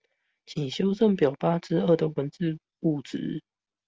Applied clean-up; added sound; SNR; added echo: none; none; none; none.